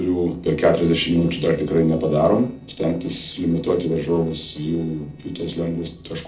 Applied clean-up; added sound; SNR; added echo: neural separator model SepFormer DNS4.